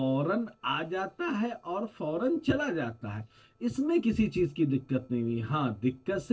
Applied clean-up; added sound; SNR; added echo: neural separator model SepFormer DNS4.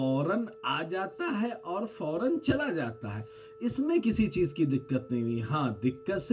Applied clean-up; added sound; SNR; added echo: none; Organ; 20 dB; reverberation time 0.2 s.